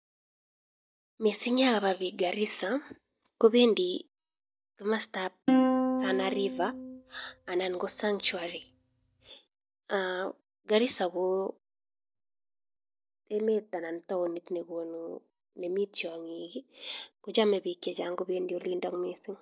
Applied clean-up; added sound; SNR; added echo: neural mask model DeepFilterNet 3.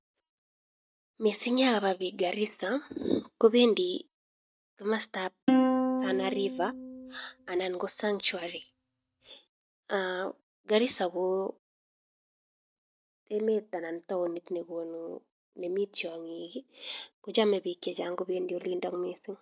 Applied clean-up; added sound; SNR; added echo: neural mask model RNNoise.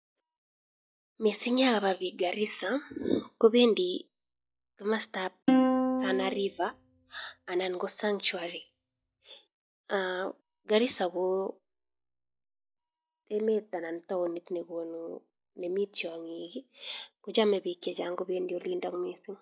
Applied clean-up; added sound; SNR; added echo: classical method log-MMSE.